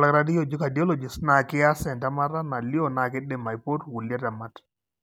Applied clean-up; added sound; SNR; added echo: none; none; none; none.